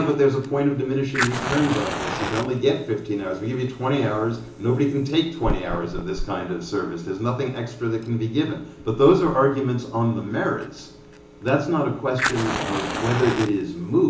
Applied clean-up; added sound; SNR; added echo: none; Fire; 9 dB; reverberation time 0.8 s.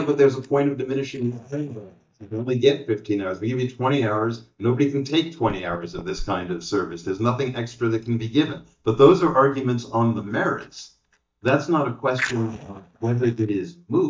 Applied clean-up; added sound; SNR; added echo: neural mask model DeepFilterNet 3.